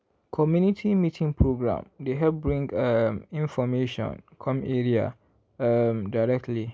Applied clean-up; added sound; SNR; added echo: none; none; none; none.